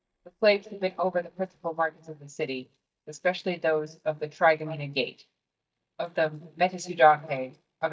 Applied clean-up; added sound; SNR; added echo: neural mask model DeepFilterNet 3.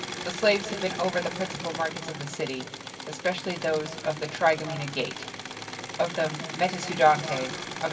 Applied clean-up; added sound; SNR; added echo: none; Engine / Mechanisms; 8 dB; reverberation time 2.6 s.